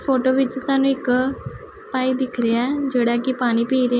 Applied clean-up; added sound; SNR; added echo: none; none; none; none.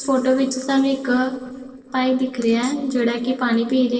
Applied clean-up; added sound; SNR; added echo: neural separator model SepFormer DNS4.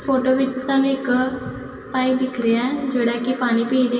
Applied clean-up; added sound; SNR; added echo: none; Tambourine; 19 dB; reverberation time 2.3 s.